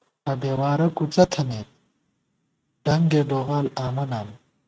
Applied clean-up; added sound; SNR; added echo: neural mask model RNNoise.